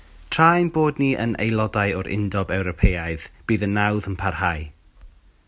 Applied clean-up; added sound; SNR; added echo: none; none; none; none.